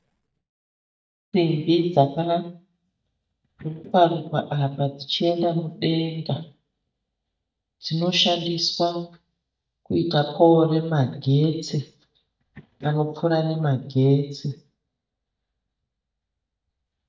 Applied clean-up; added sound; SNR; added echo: neural mask model DeepFilterNet 3.